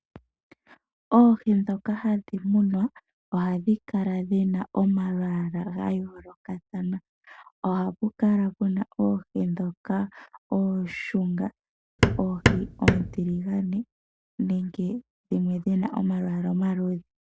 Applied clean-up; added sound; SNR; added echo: none; Hammer; -2 dB; none.